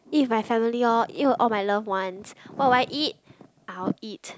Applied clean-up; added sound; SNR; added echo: none; none; none; none.